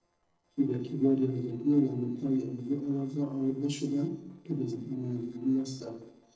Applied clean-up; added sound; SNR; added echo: neural separator model SepFormer DNS4.